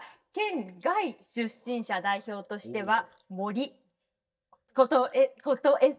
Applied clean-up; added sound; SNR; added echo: neural mask model DeepFilterNet 3.